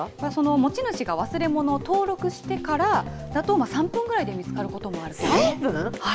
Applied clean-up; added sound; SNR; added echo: none; none; none; none.